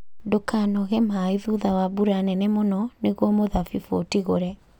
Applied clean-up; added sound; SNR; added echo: none; none; none; none.